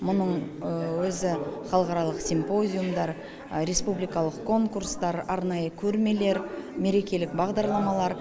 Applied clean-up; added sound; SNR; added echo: none; none; none; none.